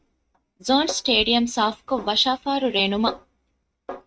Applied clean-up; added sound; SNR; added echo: neural mask model RNNoise.